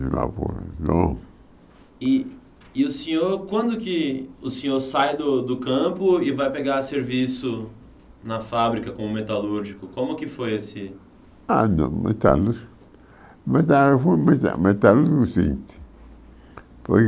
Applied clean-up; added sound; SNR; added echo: none; none; none; none.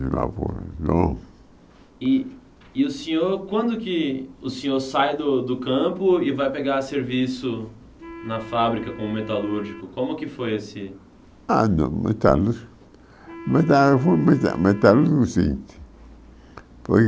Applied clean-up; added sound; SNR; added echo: none; Wind instrument, woodwind instrument; 17 dB; none.